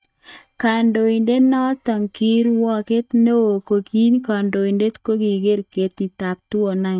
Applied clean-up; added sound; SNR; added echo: neural mask model DeepFilterNet 3.